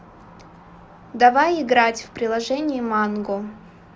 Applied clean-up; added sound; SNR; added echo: none; none; none; none.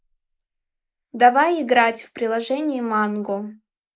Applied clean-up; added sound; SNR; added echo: neural mask model Resemble Enhance denoiser.